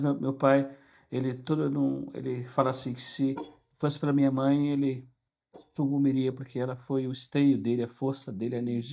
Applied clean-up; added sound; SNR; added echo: neural mask model DeepFilterNet 3.